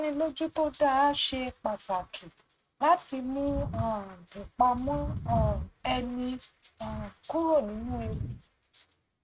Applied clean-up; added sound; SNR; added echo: neural mask model RNNoise.